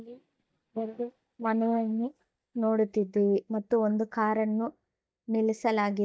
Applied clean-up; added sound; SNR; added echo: neural mask model DeepFilterNet 3.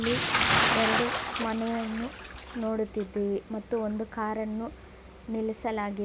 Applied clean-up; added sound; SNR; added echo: none; Bathtub (filling or washing) / Splash, splatter; 0 dB; none.